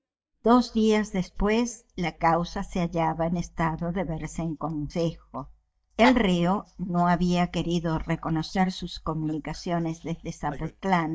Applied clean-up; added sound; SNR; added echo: neural mask model DeepFilterNet 3.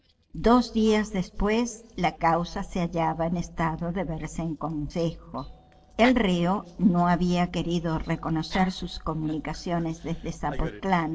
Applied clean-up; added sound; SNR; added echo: neural separator model SepFormer DNS4.